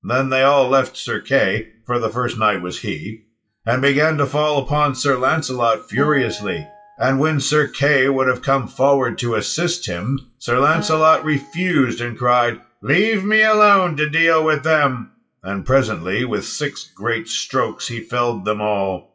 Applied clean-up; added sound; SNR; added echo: classical method WPE with log-MMSE.